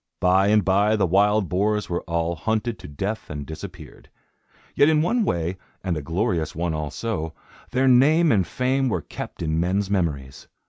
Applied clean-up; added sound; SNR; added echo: none; none; none; none.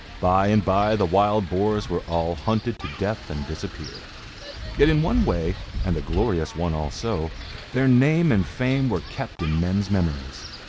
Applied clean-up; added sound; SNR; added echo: none; Wind; 10 dB; none.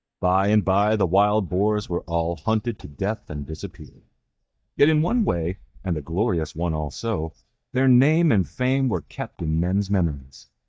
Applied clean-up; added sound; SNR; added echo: neural mask model DeepFilterNet 3.